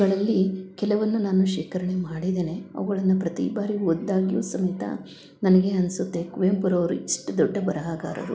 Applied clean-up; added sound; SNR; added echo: none; none; none; none.